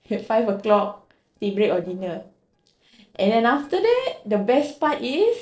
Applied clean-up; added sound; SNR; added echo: neural separator model SepFormer DNS4.